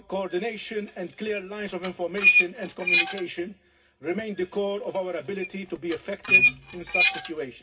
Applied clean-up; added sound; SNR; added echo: none; Squeak; -5 dB; reverberation time 0.4 s.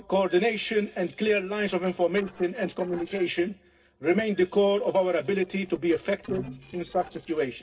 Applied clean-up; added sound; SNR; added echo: neural separator model SepFormer DNS4.